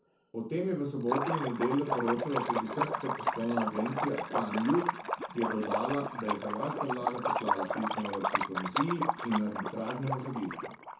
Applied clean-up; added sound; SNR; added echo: none; Liquid; 1 dB; reverberation time 0.7 s.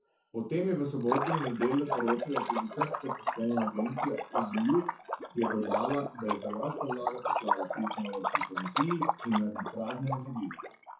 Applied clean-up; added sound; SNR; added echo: classical method WPE with log-MMSE.